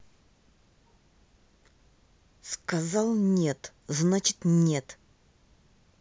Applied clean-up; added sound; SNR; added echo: none; none; none; none.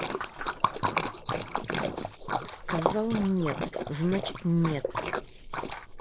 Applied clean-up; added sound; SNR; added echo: neural mask model Resemble Enhance denoiser.